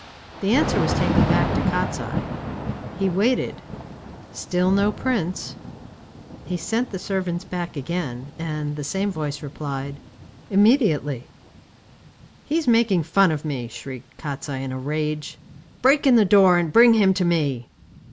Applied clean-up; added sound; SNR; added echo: none; Thunder / Rain; 8 dB; none.